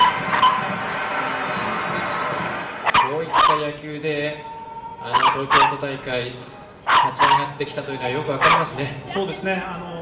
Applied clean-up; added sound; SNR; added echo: none; Dog; -4 dB; reverberation time 0.8 s.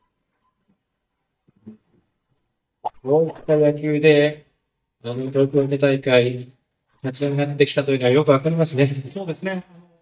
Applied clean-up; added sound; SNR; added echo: neural mask model DeepFilterNet 3.